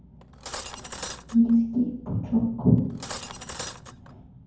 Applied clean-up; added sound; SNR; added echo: none; Cutlery, silverware; 13 dB; reverberation time 0.9 s.